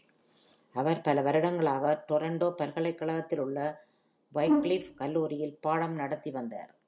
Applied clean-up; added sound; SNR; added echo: none; Brass instrument; -1 dB; none.